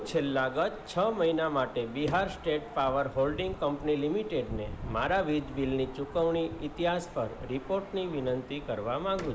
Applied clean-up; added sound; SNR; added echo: none; Sliding door; 20 dB; none.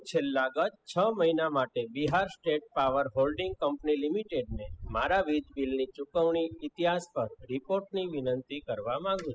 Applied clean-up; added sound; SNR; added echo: classical method spectral subtraction.